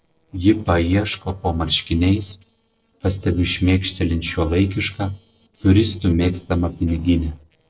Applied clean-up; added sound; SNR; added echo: neural separator model SepFormer DNS4.